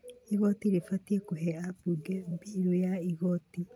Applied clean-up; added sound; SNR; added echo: none; none; none; none.